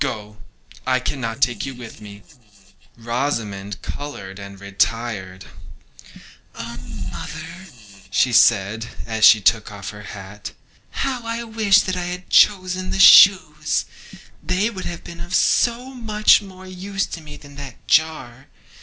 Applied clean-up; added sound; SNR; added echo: neural separator model SepFormer DNS4.